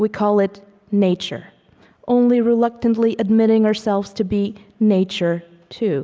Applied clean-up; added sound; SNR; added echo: none; none; none; none.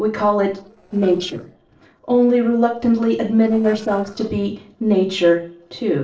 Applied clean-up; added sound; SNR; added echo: neural separator model SepFormer DNS4.